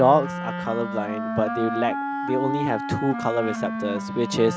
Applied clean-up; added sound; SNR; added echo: none; Wind instrument, woodwind instrument; 4 dB; none.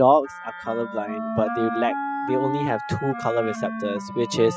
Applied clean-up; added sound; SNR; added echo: classical method spectral subtraction.